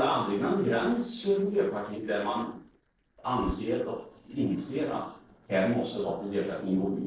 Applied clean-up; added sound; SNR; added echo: neural separator model SepFormer DNS4.